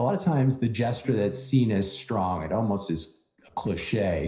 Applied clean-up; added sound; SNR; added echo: neural separator model SepFormer DNS4.